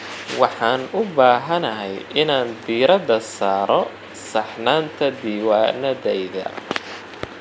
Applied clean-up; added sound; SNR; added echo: none; none; none; none.